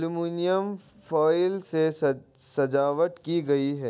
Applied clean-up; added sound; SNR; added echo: none; none; none; none.